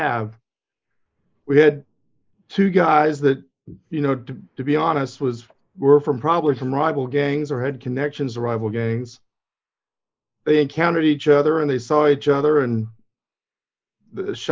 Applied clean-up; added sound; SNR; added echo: neural mask model Resemble Enhance denoiser.